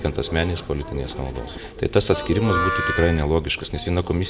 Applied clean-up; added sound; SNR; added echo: none; Harmonica; 5 dB; reverberation time 1.3 s.